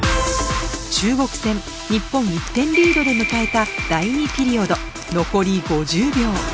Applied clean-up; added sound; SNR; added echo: none; Tools; 20 dB; none.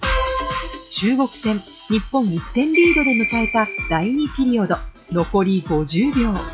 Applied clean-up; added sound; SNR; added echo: classical method log-MMSE.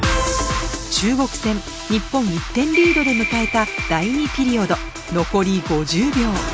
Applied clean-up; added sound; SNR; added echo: none; none; none; none.